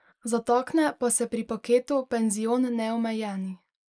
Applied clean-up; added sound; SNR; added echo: neural mask model Resemble Enhance denoiser.